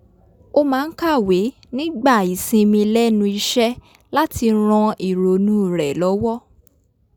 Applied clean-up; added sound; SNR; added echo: none; none; none; none.